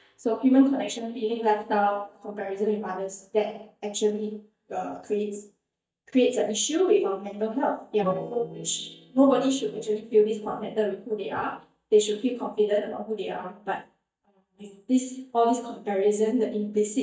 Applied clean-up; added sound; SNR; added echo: neural mask model DeepFilterNet 3.